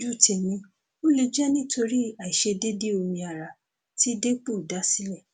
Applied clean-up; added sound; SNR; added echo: none; none; none; none.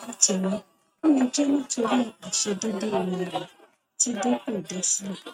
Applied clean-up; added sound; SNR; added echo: neural mask model RNNoise.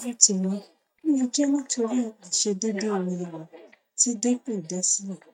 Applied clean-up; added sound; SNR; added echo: neural mask model DeepFilterNet 3.